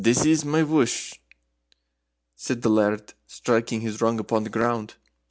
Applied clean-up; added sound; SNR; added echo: none; none; none; none.